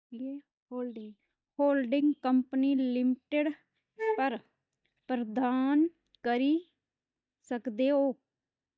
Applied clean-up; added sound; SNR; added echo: neural mask model DeepFilterNet 3.